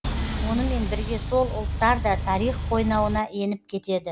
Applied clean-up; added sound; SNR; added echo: none; Engine; 2 dB; none.